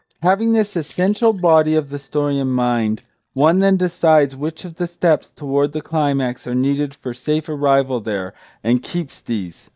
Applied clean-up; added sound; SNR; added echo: neural mask model DeepFilterNet 3.